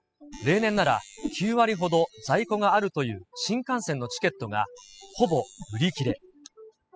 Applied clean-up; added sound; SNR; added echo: classical method spectral subtraction.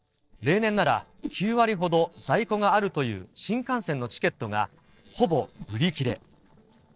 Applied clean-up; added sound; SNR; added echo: neural separator model SepFormer DNS4.